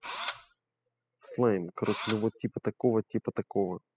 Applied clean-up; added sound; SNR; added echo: classical method spectral subtraction.